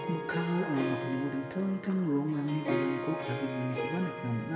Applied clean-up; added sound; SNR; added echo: none; Harp; 5 dB; reverberation time 2.8 s.